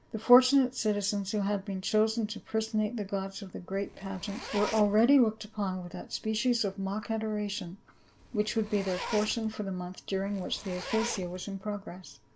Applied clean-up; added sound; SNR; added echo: none; Zipper (clothing); 11 dB; none.